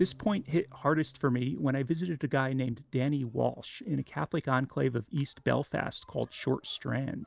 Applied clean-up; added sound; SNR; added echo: none; none; none; none.